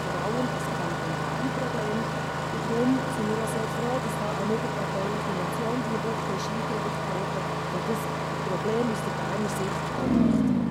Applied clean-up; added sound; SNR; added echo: none; Engine starting; -4 dB; none.